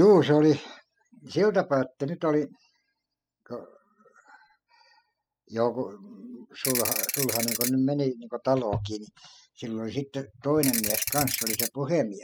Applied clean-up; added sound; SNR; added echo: classical method spectral subtraction.